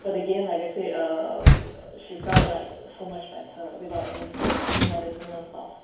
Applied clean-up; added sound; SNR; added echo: none; Door; -4 dB; reverberation time 2.2 s.